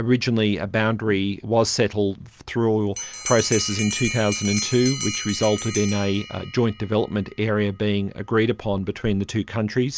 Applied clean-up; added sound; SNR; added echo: none; Bell; 12 dB; none.